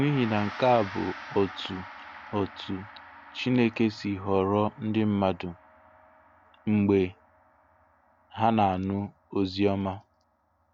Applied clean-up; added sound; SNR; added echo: none; Gong; 18 dB; none.